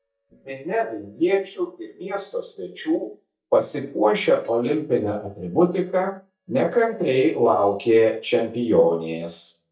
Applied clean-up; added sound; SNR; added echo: neural mask model DeepFilterNet 3.